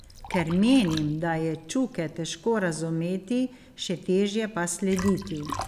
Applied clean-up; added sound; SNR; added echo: none; Liquid; 14 dB; none.